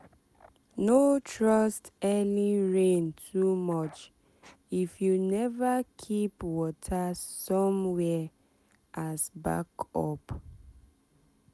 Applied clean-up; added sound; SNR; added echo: none; none; none; none.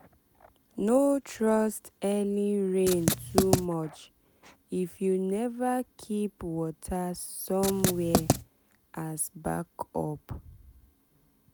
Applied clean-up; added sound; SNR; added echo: none; Writing; -2 dB; none.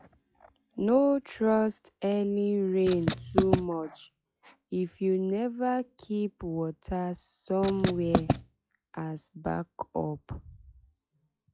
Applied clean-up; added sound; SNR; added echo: classical method log-MMSE.